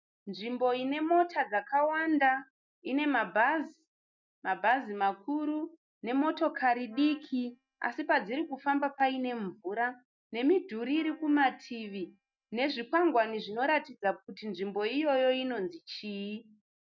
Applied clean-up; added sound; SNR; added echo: neural mask model DeepFilterNet 3.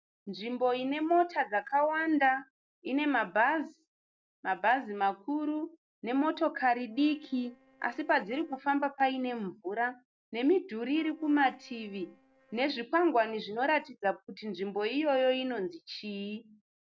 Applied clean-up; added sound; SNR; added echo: neural separator model SepFormer DNS4.